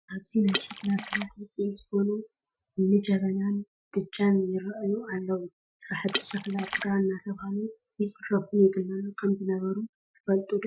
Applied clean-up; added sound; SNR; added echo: classical method Wiener filter.